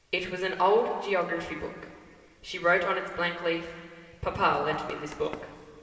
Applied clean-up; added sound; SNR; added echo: none; Run; 17 dB; reverberation time 2.5 s.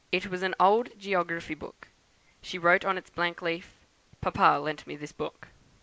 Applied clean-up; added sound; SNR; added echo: none; none; none; none.